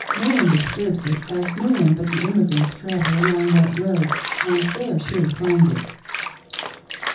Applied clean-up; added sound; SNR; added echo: none; Bathtub (filling or washing); 9 dB; reverberation time 0.6 s.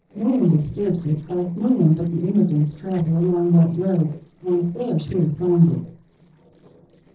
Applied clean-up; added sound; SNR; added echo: neural separator model SepFormer DNS4.